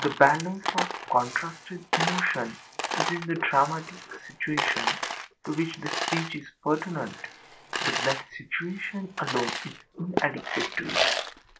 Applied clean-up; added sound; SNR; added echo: none; Coin (dropping); 3 dB; none.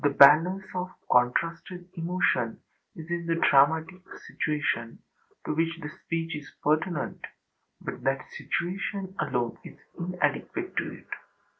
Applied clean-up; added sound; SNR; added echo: none; none; none; none.